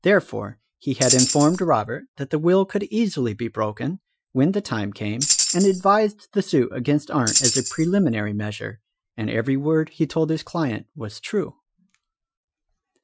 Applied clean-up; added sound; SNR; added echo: classical method Wiener filter.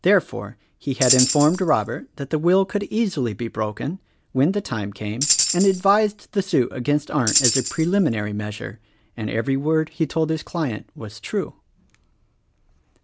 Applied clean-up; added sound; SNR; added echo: none; Tambourine; 2 dB; none.